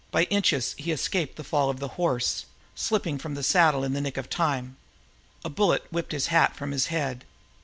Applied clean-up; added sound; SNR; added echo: none; none; none; none.